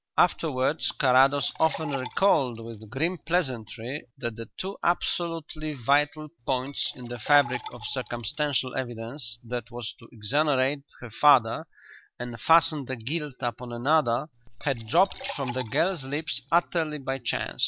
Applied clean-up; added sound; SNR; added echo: none; Liquid; 16 dB; none.